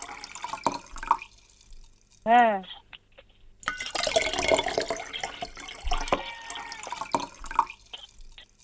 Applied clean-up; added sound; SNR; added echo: none; Liquid; -1 dB; none.